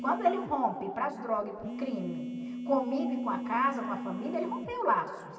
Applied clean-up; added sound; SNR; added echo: none; Telephone; 8 dB; reverberation time 2.6 s.